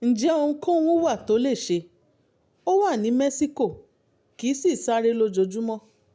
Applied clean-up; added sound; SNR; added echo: none; none; none; none.